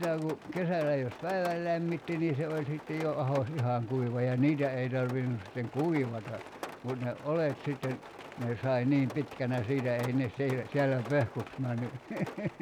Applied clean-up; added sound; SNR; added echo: none; Rain; 14 dB; none.